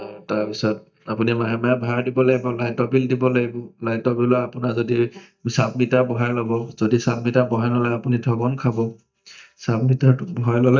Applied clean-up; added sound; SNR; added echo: neural mask model DeepFilterNet 3.